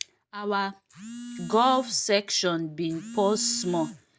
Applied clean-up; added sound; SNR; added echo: none; none; none; none.